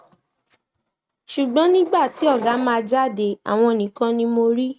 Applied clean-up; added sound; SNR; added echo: neural mask model RNNoise.